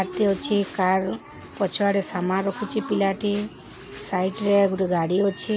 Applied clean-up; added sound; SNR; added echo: none; none; none; none.